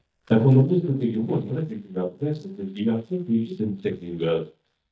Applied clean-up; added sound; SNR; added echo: neural mask model DeepFilterNet 3.